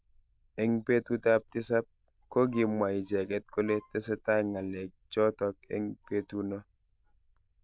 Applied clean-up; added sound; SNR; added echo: neural diffusion model UNIVERSE++.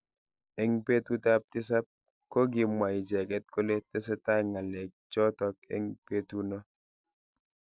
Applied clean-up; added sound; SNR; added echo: neural separator model SepFormer DNS4.